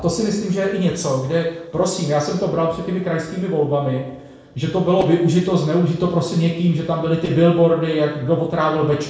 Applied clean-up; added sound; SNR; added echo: neural separator model SepFormer DNS4.